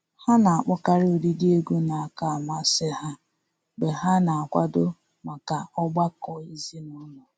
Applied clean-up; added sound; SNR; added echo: none; none; none; none.